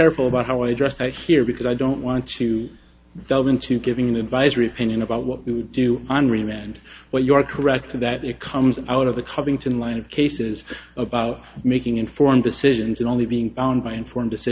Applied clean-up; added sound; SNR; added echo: none; none; none; none.